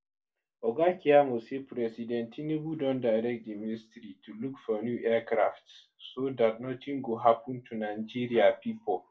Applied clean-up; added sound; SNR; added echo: none; none; none; reverberation time 0.2 s.